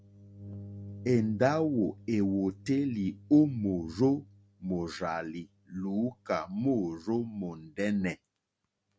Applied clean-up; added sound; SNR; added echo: none; none; none; none.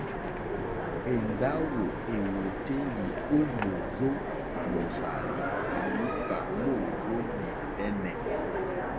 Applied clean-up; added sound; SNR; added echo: none; Train; -1 dB; none.